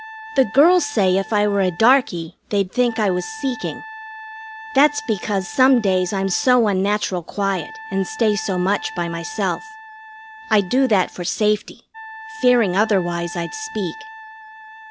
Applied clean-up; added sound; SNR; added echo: none; Wind instrument, woodwind instrument; 16 dB; none.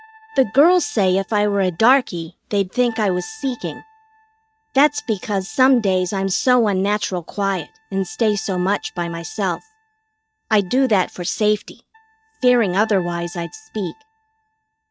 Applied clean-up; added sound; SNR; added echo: neural mask model RNNoise.